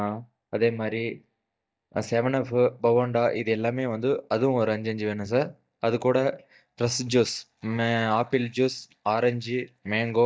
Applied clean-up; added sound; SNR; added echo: neural mask model DeepFilterNet 3.